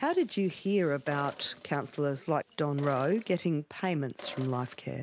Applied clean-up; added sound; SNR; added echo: none; Sink (filling or washing); 18 dB; none.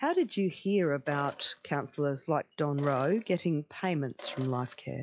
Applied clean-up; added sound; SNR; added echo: classical method log-MMSE.